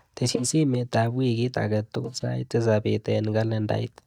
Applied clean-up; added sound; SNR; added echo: neural mask model DeepFilterNet 3.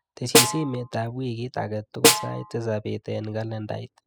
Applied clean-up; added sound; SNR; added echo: classical method spectral subtraction.